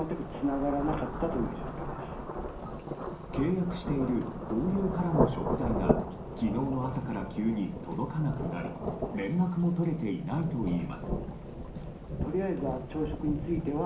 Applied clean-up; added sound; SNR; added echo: none; Rain / Thunderstorm; 3 dB; reverberation time 0.6 s.